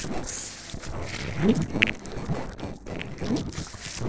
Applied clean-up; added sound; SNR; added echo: neural separator model SepFormer DNS4.